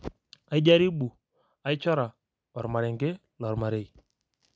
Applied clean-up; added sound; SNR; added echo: none; none; none; none.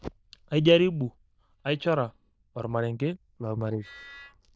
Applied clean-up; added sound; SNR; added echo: neural diffusion model UNIVERSE++.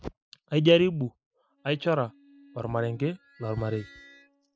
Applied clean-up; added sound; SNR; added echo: classical method spectral subtraction.